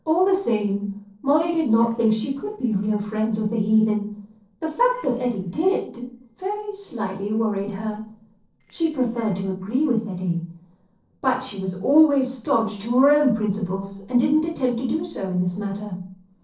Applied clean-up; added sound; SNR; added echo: neural separator model SepFormer DNS4.